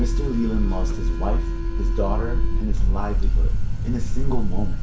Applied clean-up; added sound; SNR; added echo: none; Subway, metro, underground; 19 dB; reverberation time 0.5 s.